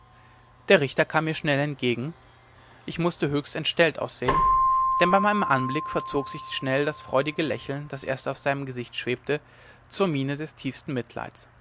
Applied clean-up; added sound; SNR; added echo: none; Keyboard (musical); 5 dB; none.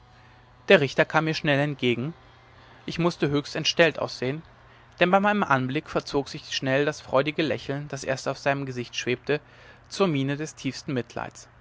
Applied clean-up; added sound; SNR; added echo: none; none; none; none.